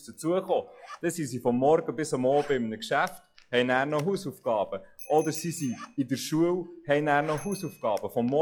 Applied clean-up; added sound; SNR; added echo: classical method log-MMSE.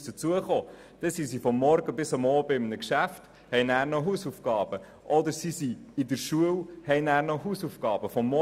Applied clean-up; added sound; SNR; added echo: none; none; none; none.